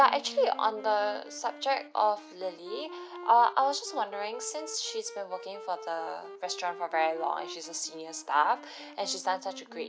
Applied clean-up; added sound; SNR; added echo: none; Wind instrument, woodwind instrument; 16 dB; none.